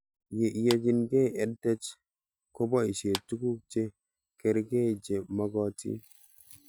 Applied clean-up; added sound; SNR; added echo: none; Clapping; 15 dB; none.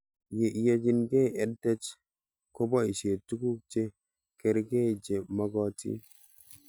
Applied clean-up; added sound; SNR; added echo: none; none; none; none.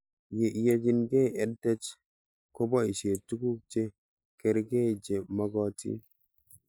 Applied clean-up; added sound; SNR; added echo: neural mask model Resemble Enhance denoiser.